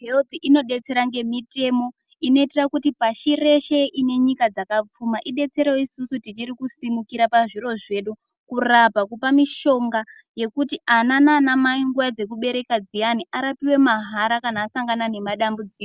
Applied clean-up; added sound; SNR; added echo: none; none; none; none.